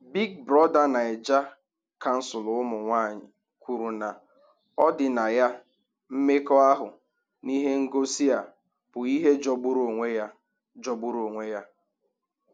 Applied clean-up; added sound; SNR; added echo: none; none; none; none.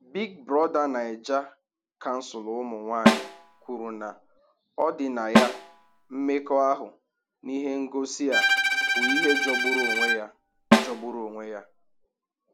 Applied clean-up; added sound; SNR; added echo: none; Snare drum + Bowed string instrument; -4 dB; none.